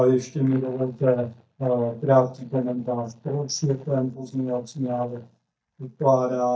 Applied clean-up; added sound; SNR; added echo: neural mask model DeepFilterNet 3.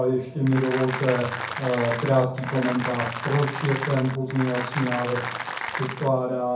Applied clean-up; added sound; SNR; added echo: none; Applause; 7 dB; reverberation time 0.6 s.